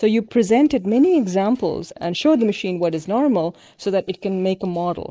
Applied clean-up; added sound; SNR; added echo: neural mask model Resemble Enhance denoiser.